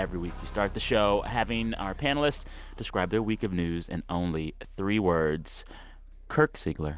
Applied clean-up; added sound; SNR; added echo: none; Keyboard (musical); 13 dB; none.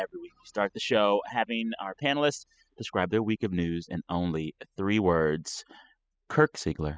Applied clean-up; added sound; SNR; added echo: classical method spectral subtraction.